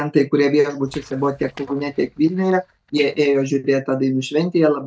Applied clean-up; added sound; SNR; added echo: neural mask model DeepFilterNet 3.